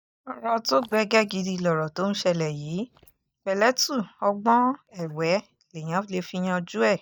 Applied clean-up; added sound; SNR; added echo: neural mask model DeepFilterNet 3.